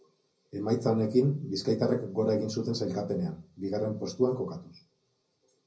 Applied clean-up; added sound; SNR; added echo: none; none; none; reverberation time 0.4 s.